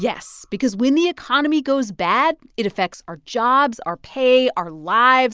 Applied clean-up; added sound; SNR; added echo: none; none; none; none.